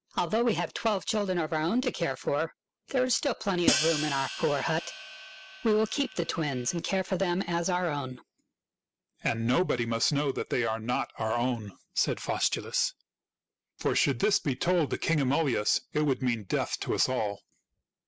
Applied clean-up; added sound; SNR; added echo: none; Hi-hat; 6 dB; none.